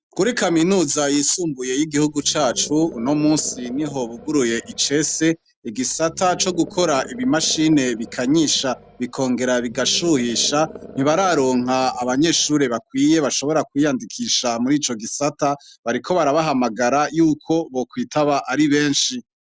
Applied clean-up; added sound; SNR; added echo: none; Animal; 18 dB; none.